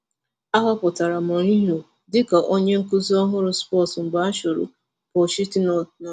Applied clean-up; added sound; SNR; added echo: none; none; none; none.